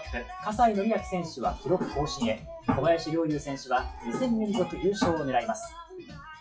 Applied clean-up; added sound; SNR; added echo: classical method WPE with log-MMSE.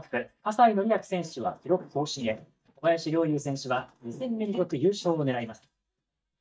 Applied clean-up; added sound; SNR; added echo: neural mask model DeepFilterNet 3.